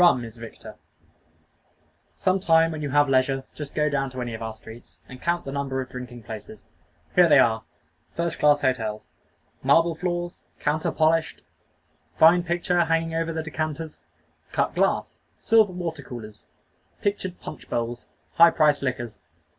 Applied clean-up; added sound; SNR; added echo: none; none; none; none.